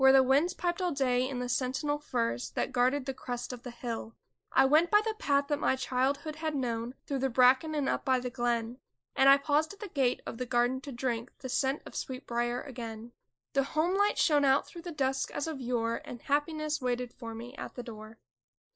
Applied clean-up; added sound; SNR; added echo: neural mask model Resemble Enhance denoiser.